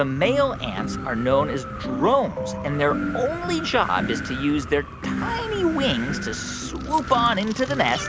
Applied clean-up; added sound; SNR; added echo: none; Wind; 11 dB; none.